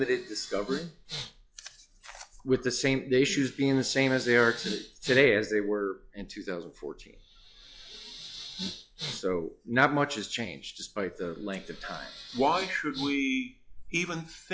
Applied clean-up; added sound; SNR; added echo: classical method log-MMSE.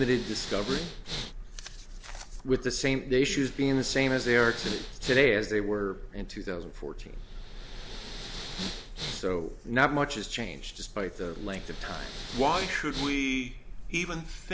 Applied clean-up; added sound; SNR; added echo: none; Respiratory sounds; 12 dB; none.